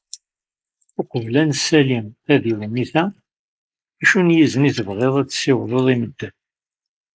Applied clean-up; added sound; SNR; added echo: neural mask model Resemble Enhance denoiser.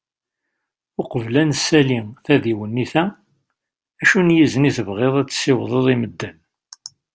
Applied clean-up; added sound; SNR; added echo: none; none; none; none.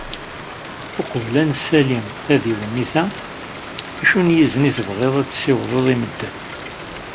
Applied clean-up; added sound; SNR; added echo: none; Rain; 11 dB; none.